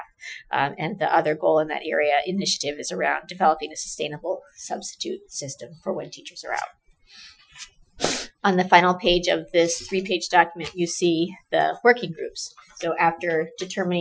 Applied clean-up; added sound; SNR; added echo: classical method Wiener filter.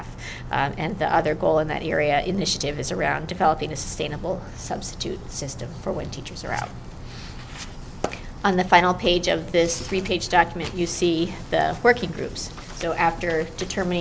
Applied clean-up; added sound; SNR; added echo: none; none; none; none.